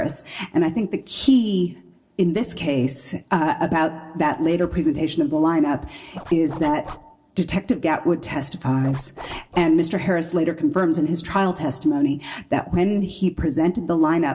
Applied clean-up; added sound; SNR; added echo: neural separator model SepFormer DNS4.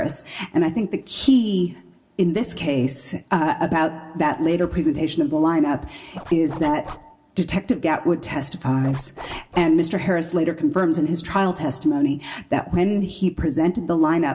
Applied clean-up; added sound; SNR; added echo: none; Zipper (clothing); 16 dB; reverberation time 0.2 s.